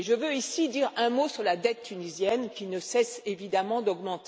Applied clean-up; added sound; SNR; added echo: none; none; none; none.